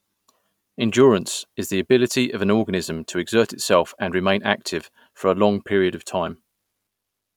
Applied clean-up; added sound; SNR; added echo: none; none; none; none.